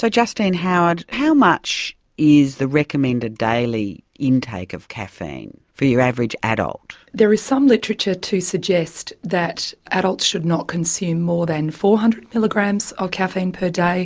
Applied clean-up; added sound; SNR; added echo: none; none; none; none.